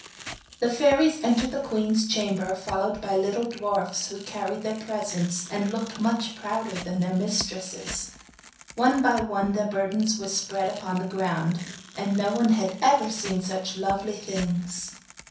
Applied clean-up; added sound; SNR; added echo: none; Tearing; 18 dB; reverberation time 0.6 s.